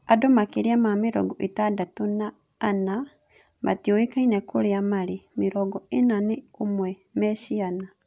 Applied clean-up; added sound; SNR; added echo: none; none; none; none.